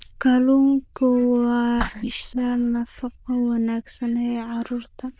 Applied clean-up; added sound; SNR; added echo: neural diffusion model UNIVERSE++.